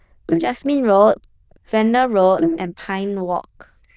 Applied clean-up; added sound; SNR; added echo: neural diffusion model UNIVERSE++.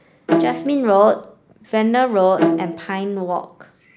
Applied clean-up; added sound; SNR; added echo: none; Bowed string instrument; 4 dB; none.